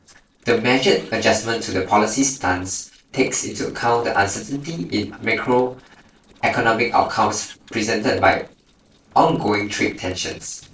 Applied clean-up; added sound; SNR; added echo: neural separator model SepFormer DNS4.